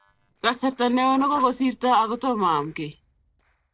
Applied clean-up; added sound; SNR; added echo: neural separator model SepFormer DNS4.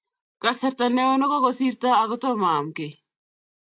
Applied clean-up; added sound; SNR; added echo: none; none; none; none.